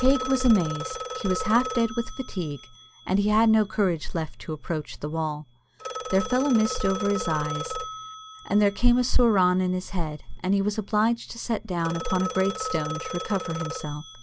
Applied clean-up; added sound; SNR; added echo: none; Telephone; 11 dB; none.